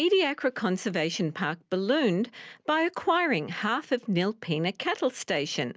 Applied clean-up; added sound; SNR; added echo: none; none; none; none.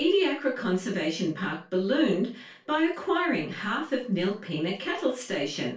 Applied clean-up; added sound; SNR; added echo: none; none; none; reverberation time 0.3 s.